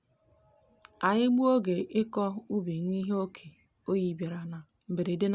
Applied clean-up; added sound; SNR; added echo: none; none; none; none.